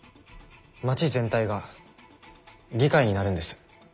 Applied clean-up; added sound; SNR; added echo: none; none; none; none.